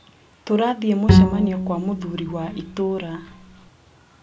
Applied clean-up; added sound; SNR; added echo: none; Bowed string instrument; -4 dB; none.